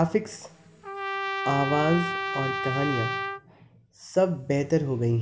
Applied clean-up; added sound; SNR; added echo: none; Trumpet; 6 dB; reverberation time 1.6 s.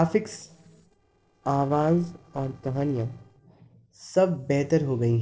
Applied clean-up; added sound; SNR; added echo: neural separator model SepFormer DNS4.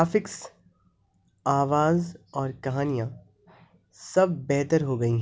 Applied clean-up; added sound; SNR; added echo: none; none; none; none.